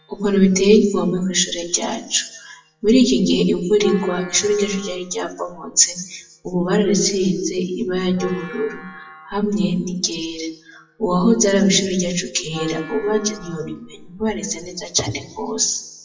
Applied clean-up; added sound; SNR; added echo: classical method WPE with log-MMSE.